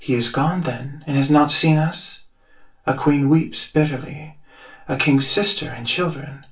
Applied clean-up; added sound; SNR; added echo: none; none; none; reverberation time 0.2 s.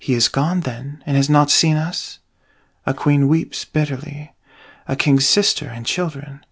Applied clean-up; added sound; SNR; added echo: none; none; none; none.